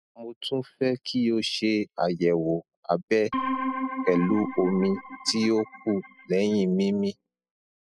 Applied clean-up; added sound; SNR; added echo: classical method spectral subtraction.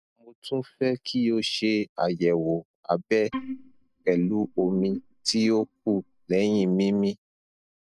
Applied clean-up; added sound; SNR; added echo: neural mask model DeepFilterNet 3.